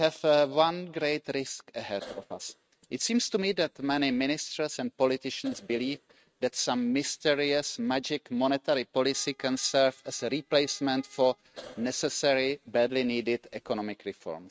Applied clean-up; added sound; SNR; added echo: neural mask model RNNoise.